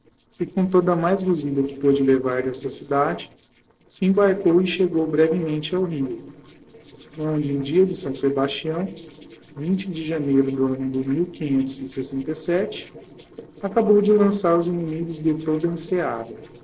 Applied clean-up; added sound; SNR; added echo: neural separator model SepFormer DNS4.